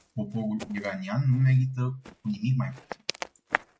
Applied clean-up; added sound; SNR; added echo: neural mask model RNNoise.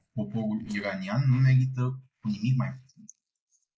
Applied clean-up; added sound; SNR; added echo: neural mask model Resemble Enhance denoiser.